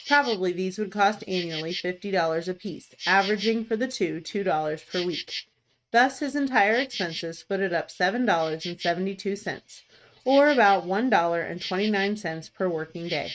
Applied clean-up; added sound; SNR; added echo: neural mask model RNNoise.